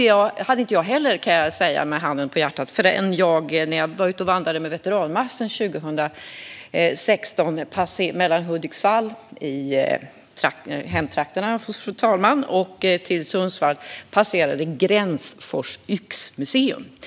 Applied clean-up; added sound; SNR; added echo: none; none; none; none.